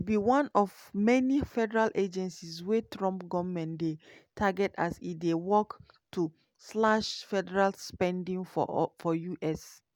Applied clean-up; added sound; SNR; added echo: none; none; none; none.